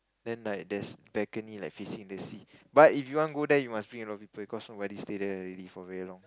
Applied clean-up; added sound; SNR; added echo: none; none; none; none.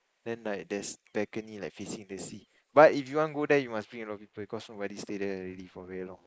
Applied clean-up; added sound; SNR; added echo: neural mask model Resemble Enhance denoiser.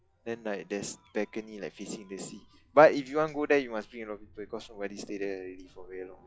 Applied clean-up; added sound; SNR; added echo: classical method log-MMSE.